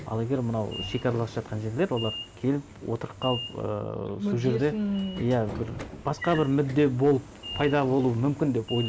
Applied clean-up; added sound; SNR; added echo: none; Sliding door / Train; 13 dB; none.